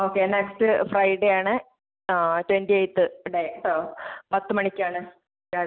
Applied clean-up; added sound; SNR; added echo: none; none; none; none.